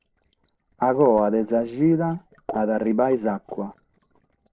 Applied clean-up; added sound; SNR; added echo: neural separator model SepFormer DNS4.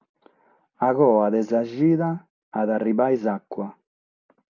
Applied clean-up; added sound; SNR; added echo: none; none; none; none.